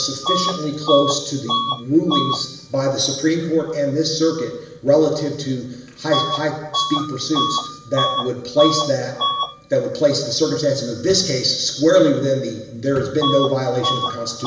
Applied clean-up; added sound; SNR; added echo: none; Bus / Alarm; 7 dB; reverberation time 0.9 s.